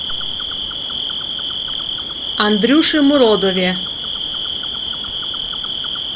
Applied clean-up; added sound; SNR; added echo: none; Cricket; 3 dB; none.